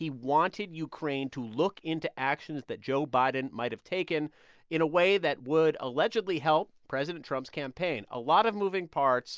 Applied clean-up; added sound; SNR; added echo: none; none; none; none.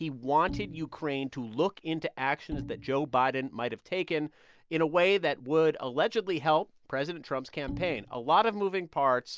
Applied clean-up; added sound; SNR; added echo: none; Bowed string instrument; 14 dB; none.